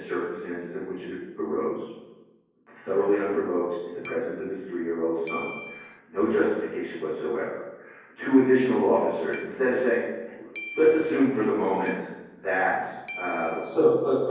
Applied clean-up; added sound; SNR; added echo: none; Keyboard (musical); 16 dB; reverberation time 1.3 s.